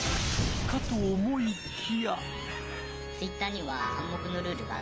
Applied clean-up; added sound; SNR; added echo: none; none; none; none.